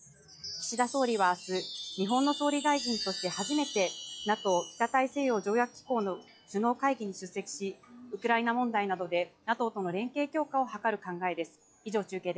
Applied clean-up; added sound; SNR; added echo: classical method log-MMSE.